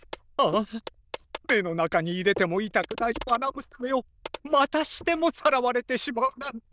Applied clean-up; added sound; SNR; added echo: neural diffusion model UNIVERSE++.